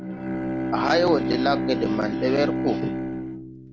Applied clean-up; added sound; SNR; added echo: none; Bowed string instrument; 1 dB; none.